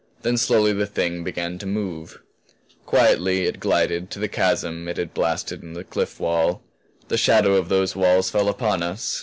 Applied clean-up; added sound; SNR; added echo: none; none; none; none.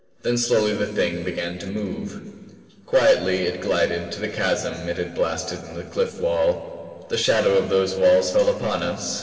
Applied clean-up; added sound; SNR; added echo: none; none; none; reverberation time 2.7 s.